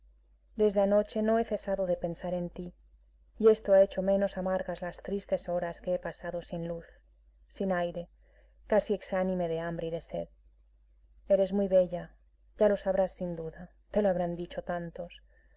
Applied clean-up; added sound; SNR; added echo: none; none; none; none.